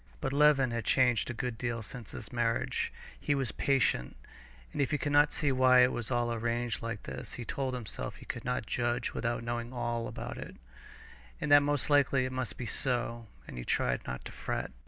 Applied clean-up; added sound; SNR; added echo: none; none; none; none.